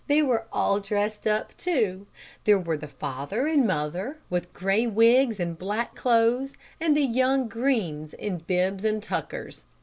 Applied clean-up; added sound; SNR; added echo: none; none; none; none.